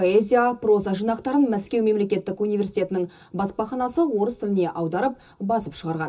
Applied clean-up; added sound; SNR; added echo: none; none; none; reverberation time 0.2 s.